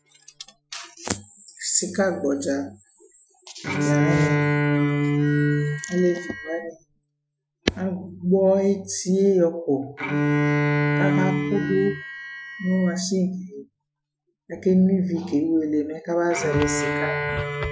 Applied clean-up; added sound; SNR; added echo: classical method Wiener filter.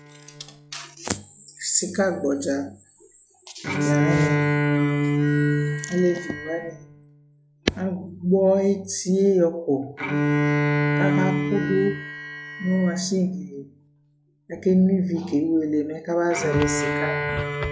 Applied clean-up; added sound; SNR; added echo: classical method log-MMSE.